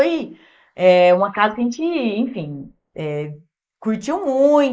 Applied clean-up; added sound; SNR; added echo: neural mask model Resemble Enhance denoiser.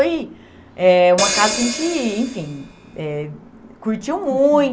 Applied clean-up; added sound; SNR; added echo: none; Hi-hat; 6 dB; none.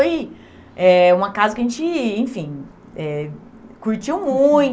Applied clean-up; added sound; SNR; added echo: none; none; none; none.